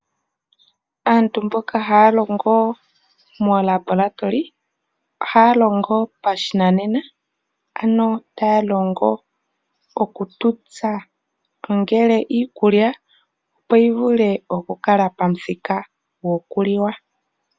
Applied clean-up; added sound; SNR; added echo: none; none; none; none.